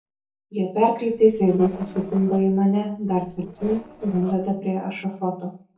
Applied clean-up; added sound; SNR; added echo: neural separator model SepFormer DNS4.